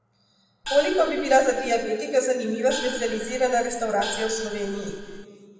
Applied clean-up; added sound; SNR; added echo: none; Gong; 11 dB; reverberation time 2.0 s.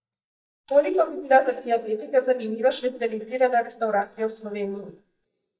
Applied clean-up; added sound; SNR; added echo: neural mask model DeepFilterNet 3.